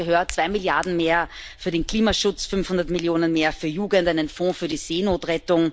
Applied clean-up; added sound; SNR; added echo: none; Hands; 16 dB; none.